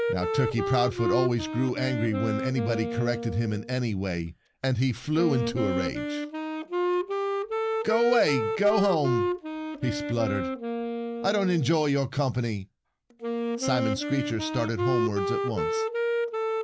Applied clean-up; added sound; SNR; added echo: none; Wind instrument, woodwind instrument; 2 dB; none.